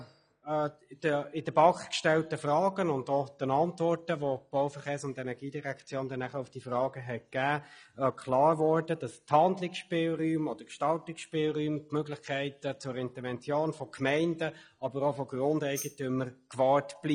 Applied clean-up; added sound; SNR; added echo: classical method log-MMSE.